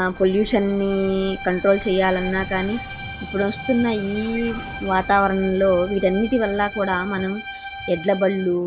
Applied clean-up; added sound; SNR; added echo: none; Bowed string instrument + Explosion; 12 dB; none.